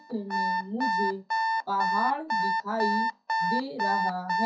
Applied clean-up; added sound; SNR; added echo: classical method WPE with log-MMSE.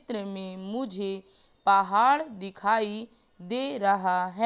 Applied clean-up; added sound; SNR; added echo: none; none; none; none.